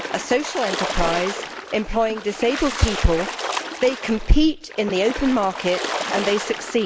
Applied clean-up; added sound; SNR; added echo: none; Splash, splatter; 8 dB; none.